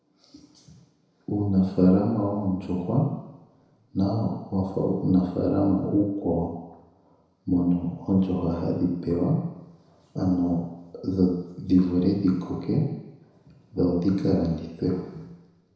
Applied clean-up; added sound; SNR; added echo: none; none; none; reverberation time 1.0 s.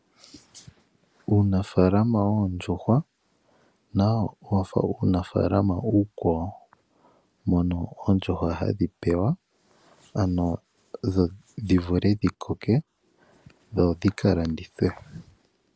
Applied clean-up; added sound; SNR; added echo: none; none; none; none.